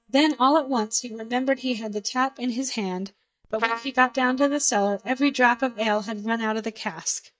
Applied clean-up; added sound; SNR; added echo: neural mask model DeepFilterNet 3.